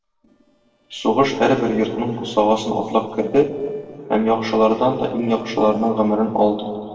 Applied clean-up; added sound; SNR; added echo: neural separator model SepFormer DNS4.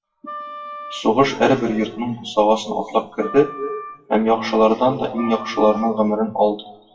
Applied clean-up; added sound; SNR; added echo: classical method WPE with log-MMSE.